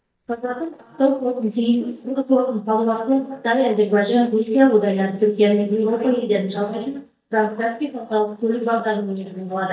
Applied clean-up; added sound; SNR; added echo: neural mask model DeepFilterNet 3.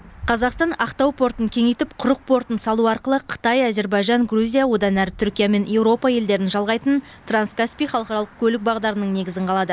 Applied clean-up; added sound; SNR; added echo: none; none; none; none.